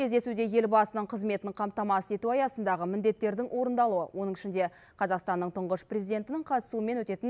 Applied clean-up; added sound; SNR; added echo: none; none; none; none.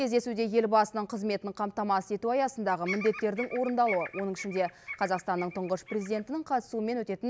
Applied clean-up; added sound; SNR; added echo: none; Bird vocalization, bird call, bird song; 12 dB; none.